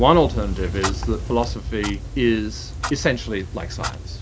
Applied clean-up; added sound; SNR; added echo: none; Clock; 5 dB; none.